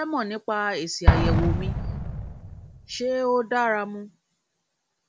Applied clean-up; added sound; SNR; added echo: none; Explosion; -1 dB; none.